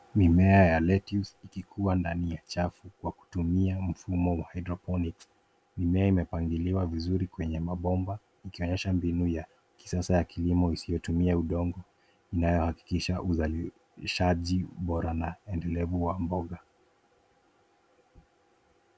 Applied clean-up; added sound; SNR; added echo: none; none; none; none.